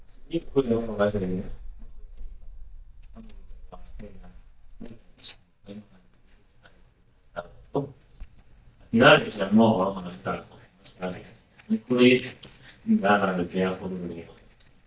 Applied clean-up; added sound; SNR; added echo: neural mask model DeepFilterNet 3.